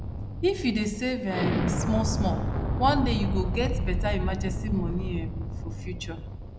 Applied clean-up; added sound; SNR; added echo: none; Explosion; -1 dB; none.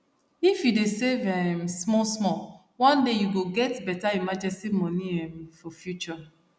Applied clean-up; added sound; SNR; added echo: none; none; none; none.